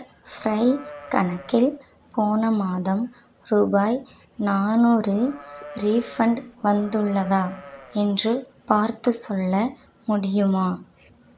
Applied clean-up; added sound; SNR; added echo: none; Livestock, farm animals, working animals; 18 dB; none.